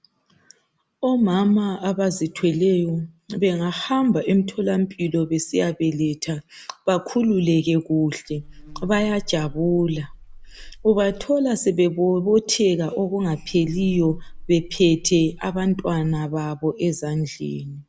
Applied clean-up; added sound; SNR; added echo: none; Buzz; 15 dB; none.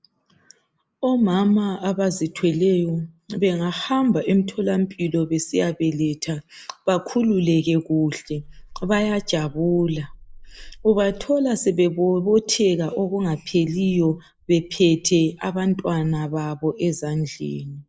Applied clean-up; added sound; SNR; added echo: neural mask model Resemble Enhance denoiser.